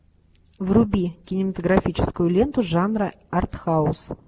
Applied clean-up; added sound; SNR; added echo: none; none; none; none.